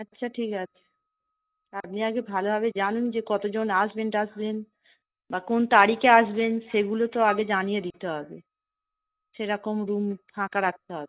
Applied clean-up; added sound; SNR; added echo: neural mask model DeepFilterNet 3.